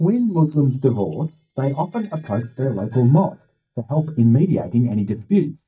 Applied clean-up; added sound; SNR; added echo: neural mask model DeepFilterNet 3.